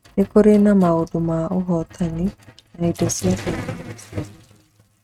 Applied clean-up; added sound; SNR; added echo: neural mask model RNNoise.